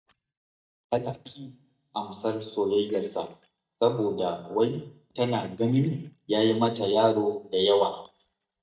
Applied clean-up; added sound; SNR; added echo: neural mask model DeepFilterNet 3.